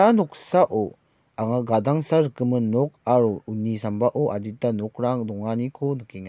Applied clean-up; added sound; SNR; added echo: none; none; none; none.